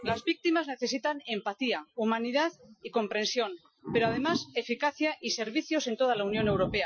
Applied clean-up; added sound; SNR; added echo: classical method Wiener filter.